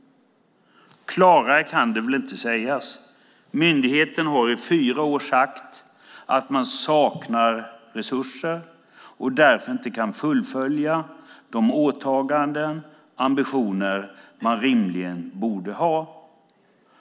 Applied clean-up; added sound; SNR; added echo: none; none; none; none.